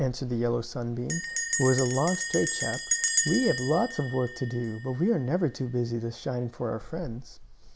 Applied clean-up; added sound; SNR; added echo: none; Bell; 5 dB; none.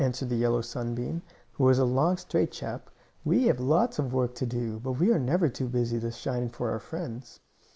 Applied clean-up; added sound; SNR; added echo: none; none; none; none.